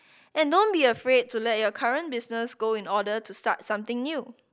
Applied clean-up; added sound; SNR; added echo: none; none; none; none.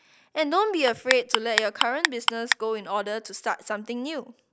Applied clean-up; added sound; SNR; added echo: none; Clock; 0 dB; none.